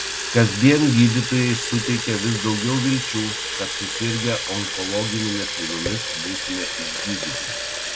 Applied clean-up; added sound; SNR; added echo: none; Fill (with liquid) / Water tap, faucet; 4 dB; none.